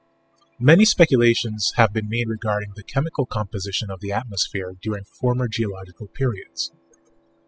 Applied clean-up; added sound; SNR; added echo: classical method spectral subtraction.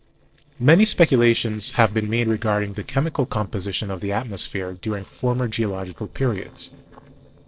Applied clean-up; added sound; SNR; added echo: neural separator model SepFormer DNS4.